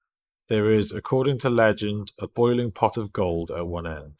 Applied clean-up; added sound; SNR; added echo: neural mask model Resemble Enhance denoiser.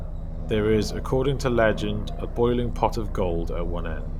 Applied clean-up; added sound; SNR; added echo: none; Aircraft; 4 dB; none.